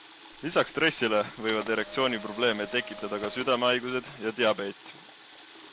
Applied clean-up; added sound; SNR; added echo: none; Water tap, faucet + Camera; 11 dB; none.